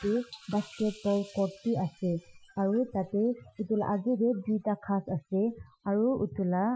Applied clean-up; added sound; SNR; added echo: classical method Wiener filter.